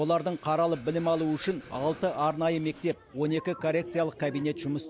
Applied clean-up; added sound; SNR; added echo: none; none; none; none.